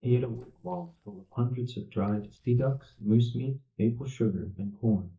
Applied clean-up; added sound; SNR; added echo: neural mask model DeepFilterNet 3.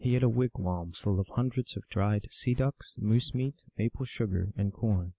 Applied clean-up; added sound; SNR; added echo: none; none; none; none.